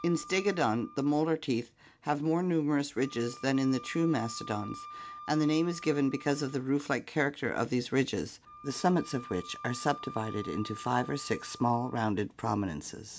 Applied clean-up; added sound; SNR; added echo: none; Wind instrument, woodwind instrument; 18 dB; none.